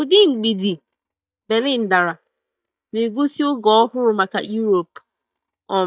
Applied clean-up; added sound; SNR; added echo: neural mask model DeepFilterNet 3.